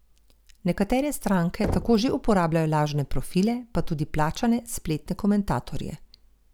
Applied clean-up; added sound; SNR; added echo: none; Knock; 12 dB; none.